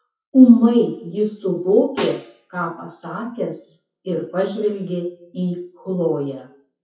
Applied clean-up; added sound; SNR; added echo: classical method WPE with log-MMSE.